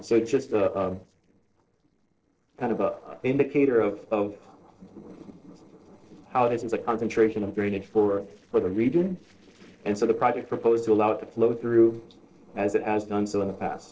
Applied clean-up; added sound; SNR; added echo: neural separator model SepFormer DNS4.